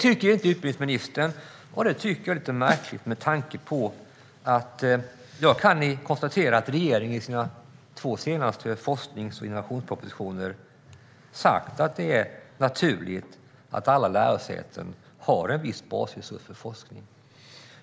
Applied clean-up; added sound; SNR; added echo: none; Snare drum; 6 dB; none.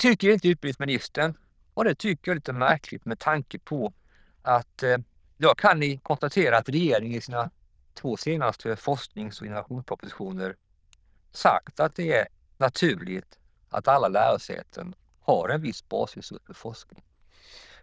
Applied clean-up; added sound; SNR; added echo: neural diffusion model UNIVERSE++.